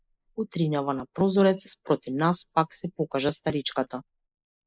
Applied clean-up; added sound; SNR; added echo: neural mask model Resemble Enhance denoiser.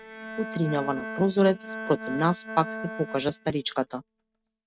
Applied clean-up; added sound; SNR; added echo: neural mask model RNNoise.